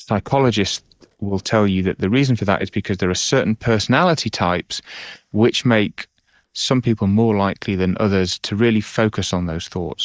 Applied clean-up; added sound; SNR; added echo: neural mask model DeepFilterNet 3.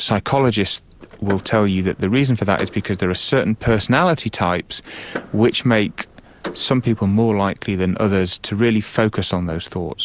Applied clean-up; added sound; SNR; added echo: none; Door / Car; 19 dB; none.